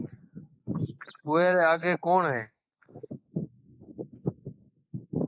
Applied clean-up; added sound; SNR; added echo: neural mask model Resemble Enhance denoiser.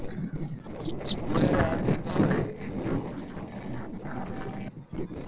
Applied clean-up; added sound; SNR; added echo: neural separator model SepFormer DNS4.